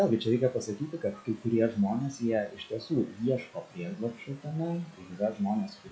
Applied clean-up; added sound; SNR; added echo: classical method log-MMSE.